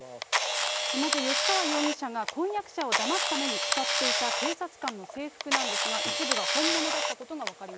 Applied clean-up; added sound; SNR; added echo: none; Camera; -4 dB; none.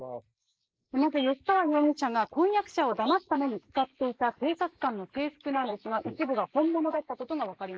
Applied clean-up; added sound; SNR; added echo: neural mask model Resemble Enhance denoiser.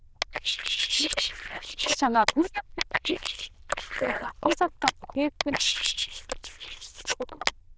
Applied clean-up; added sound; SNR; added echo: neural diffusion model UNIVERSE++.